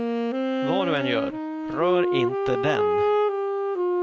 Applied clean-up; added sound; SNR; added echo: none; Wind instrument, woodwind instrument; -5 dB; none.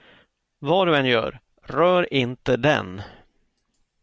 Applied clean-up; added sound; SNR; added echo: none; none; none; none.